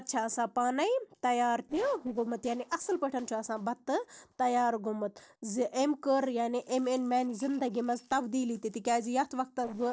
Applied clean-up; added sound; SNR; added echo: neural separator model SepFormer DNS4.